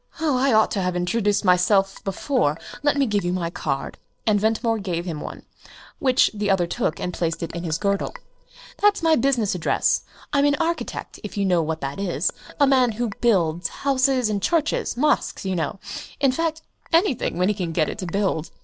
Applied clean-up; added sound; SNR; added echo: neural separator model SepFormer DNS4.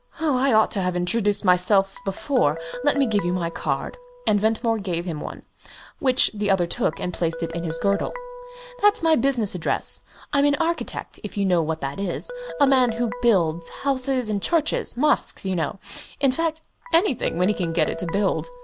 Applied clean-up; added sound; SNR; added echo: none; Guitar; 15 dB; none.